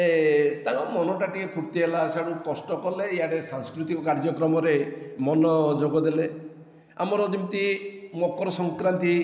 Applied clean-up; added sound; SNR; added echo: none; none; none; none.